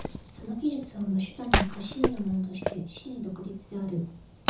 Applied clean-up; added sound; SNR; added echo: none; Wood; 0 dB; reverberation time 0.5 s.